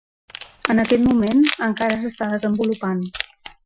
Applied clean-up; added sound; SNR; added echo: classical method Wiener filter.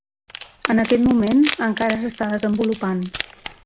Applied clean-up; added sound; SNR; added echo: none; Wood; 12 dB; none.